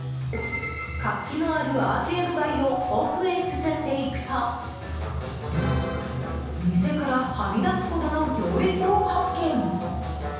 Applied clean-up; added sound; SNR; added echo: none; Keyboard (musical); 12 dB; reverberation time 1.1 s.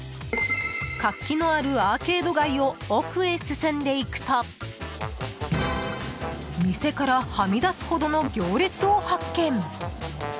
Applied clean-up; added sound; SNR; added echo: none; none; none; none.